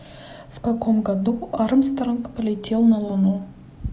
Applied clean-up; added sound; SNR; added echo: none; none; none; none.